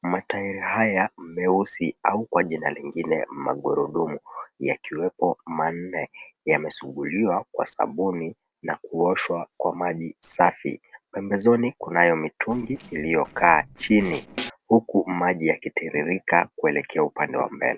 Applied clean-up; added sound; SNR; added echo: neural separator model SepFormer DNS4.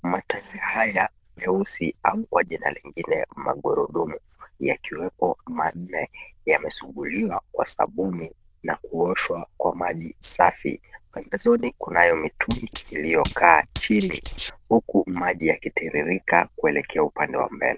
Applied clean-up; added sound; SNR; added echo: neural diffusion model UNIVERSE++.